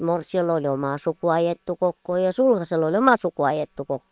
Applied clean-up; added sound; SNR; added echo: neural separator model SepFormer WHAM!.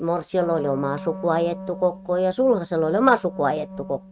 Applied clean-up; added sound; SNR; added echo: neural mask model RNNoise.